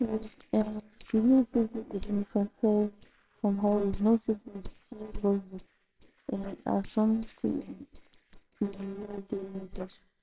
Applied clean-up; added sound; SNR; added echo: neural separator model SepFormer WHAMR!.